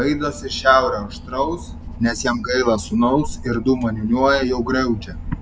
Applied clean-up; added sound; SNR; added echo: none; Engine / Boat, Water vehicle; 13 dB; none.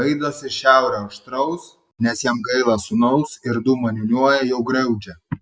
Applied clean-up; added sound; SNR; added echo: none; none; none; none.